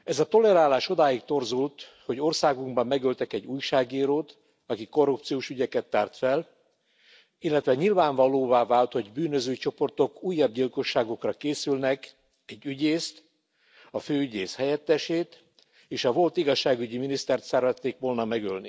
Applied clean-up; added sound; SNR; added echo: none; none; none; none.